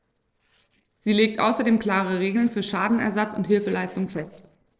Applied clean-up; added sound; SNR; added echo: neural separator model SepFormer DNS4.